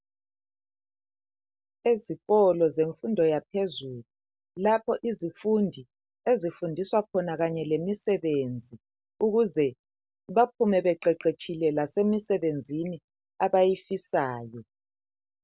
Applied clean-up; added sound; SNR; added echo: none; none; none; none.